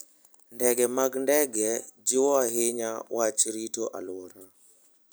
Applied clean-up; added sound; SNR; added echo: none; none; none; none.